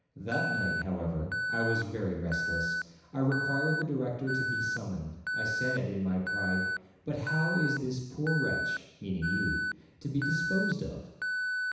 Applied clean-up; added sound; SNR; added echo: none; Alarm; 1 dB; reverberation time 1.0 s.